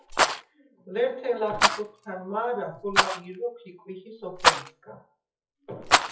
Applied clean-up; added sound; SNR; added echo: classical method WPE with log-MMSE.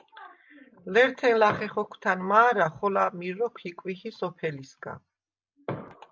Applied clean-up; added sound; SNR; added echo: none; none; none; none.